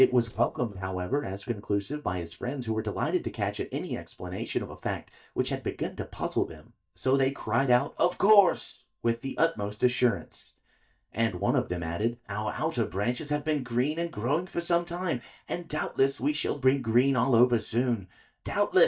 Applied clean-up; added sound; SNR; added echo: neural mask model DeepFilterNet 3.